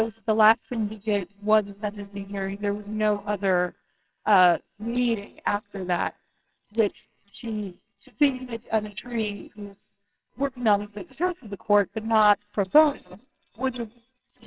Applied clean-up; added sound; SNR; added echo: neural separator model SepFormer WHAMR!.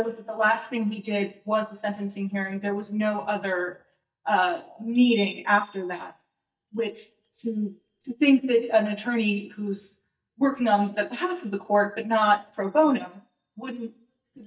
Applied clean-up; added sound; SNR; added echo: neural mask model DeepFilterNet 3.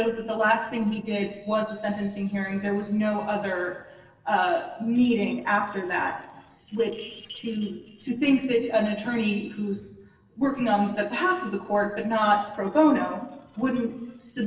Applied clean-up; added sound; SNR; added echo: neural separator model SepFormer DNS4.